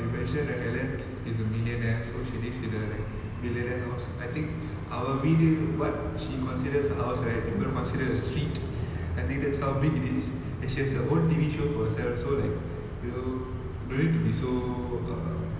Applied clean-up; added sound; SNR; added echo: none; none; none; none.